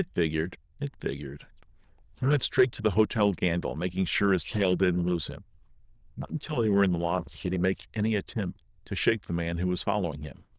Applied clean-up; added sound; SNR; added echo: neural diffusion model UNIVERSE++.